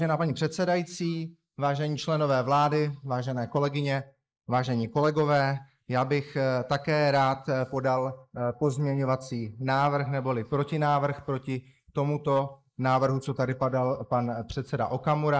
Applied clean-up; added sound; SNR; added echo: neural mask model Resemble Enhance denoiser.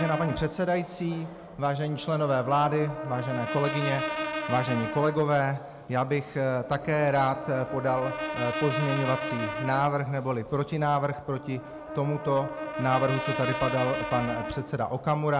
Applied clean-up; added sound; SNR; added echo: none; Brass instrument; 7 dB; none.